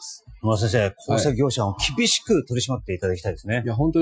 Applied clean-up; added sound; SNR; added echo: classical method Wiener filter.